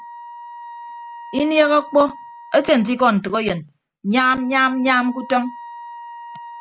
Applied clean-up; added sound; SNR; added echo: none; Wind instrument, woodwind instrument; 17 dB; none.